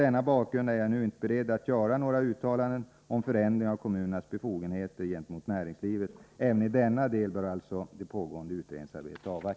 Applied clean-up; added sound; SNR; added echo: none; none; none; none.